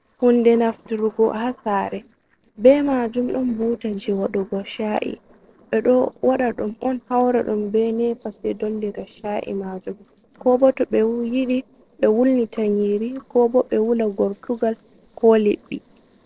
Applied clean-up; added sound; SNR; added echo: neural separator model SepFormer DNS4.